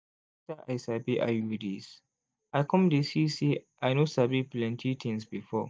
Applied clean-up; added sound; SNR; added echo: neural mask model DeepFilterNet 3.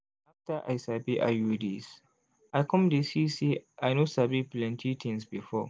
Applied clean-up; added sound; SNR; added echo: none; none; none; none.